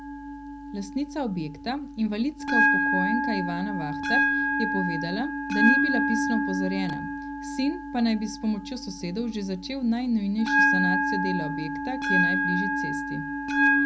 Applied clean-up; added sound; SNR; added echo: none; Bell; -3 dB; reverberation time 0.5 s.